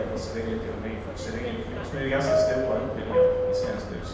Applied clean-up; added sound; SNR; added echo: none; Subway, metro, underground; -4 dB; reverberation time 1.2 s.